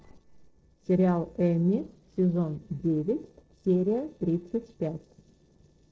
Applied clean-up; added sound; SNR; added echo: neural separator model SepFormer DNS4.